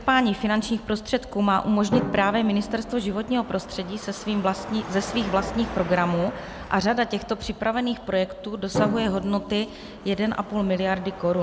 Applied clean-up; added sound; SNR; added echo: none; Car passing by / Traffic noise, roadway noise / Engine + Drum; 11 dB; none.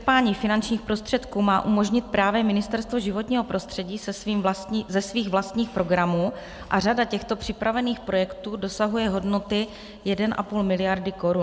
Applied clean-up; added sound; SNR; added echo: none; none; none; none.